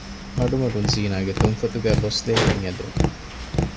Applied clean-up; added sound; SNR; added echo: none; Tap; 0 dB; none.